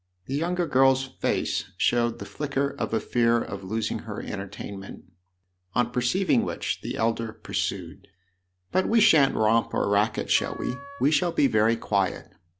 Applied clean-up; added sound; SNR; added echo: none; Wind instrument, woodwind instrument; 18 dB; none.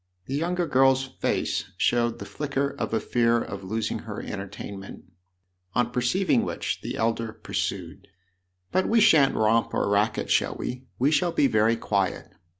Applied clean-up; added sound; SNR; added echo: none; none; none; none.